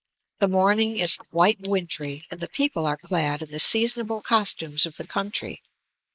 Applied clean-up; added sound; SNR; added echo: neural mask model Resemble Enhance denoiser.